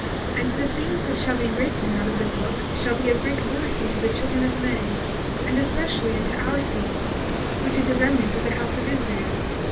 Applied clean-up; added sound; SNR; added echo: none; Water; -1 dB; reverberation time 0.2 s.